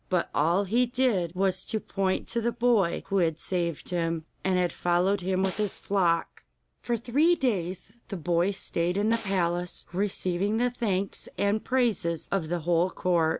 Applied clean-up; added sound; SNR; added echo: none; Snare drum; 15 dB; none.